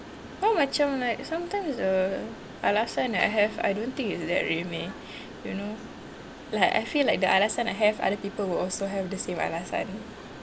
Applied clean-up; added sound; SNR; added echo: none; Mechanisms; 15 dB; none.